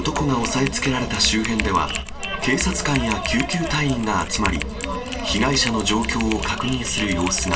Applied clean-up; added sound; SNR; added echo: none; Typing; 9 dB; reverberation time 0.2 s.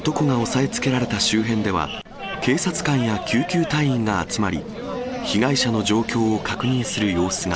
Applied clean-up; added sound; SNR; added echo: none; none; none; none.